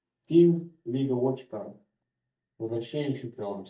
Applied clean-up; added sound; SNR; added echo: neural mask model DeepFilterNet 3.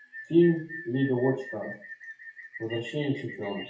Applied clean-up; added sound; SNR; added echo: classical method WPE with log-MMSE.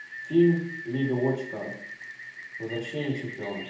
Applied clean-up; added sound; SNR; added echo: none; Rain; 12 dB; reverberation time 0.7 s.